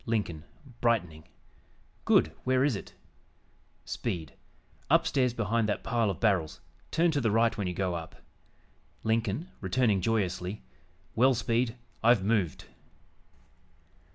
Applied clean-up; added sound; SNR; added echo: none; none; none; none.